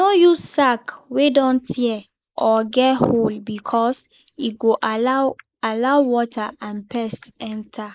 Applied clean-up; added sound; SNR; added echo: neural mask model Resemble Enhance denoiser.